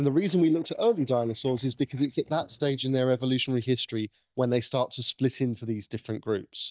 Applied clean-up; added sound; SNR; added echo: neural mask model DeepFilterNet 3.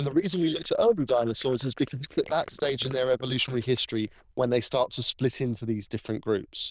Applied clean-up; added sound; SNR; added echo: neural diffusion model UNIVERSE++.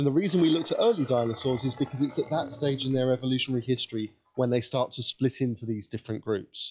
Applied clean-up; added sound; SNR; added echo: classical method log-MMSE.